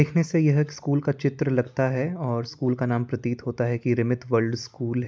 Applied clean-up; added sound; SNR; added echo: none; none; none; none.